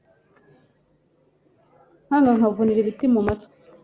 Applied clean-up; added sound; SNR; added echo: none; none; none; none.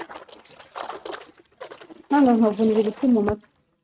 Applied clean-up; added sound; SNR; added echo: neural mask model RNNoise.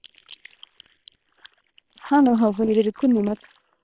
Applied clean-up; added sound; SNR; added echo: neural separator model SepFormer WHAM!.